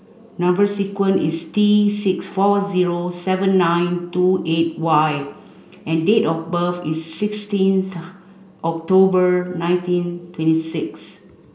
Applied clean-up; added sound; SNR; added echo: none; none; none; none.